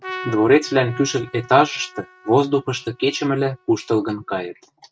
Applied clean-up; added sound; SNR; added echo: neural mask model RNNoise.